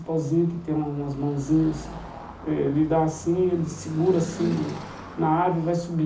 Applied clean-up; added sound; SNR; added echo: none; Car passing by / Traffic noise, roadway noise; 16 dB; reverberation time 0.4 s.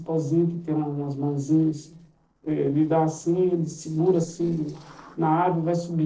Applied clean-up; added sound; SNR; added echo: neural separator model SepFormer DNS4.